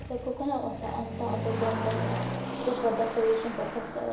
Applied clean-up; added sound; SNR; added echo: none; Motor vehicle (road); 5 dB; reverberation time 0.7 s.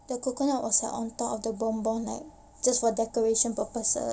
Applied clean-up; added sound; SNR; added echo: none; none; none; none.